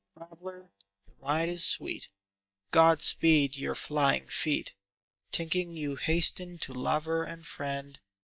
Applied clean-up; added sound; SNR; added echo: neural mask model DeepFilterNet 3.